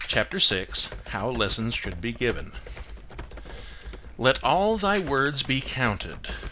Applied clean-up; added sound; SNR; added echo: none; Computer keyboard; 12 dB; none.